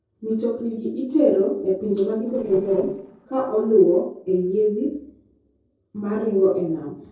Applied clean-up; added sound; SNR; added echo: neural separator model SepFormer DNS4.